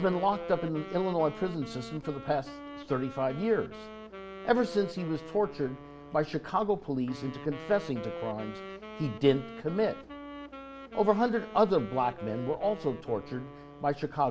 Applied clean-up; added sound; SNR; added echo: none; Wind instrument, woodwind instrument; 13 dB; none.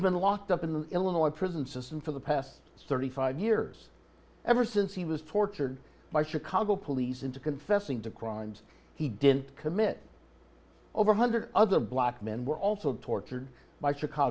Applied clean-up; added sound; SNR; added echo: none; none; none; none.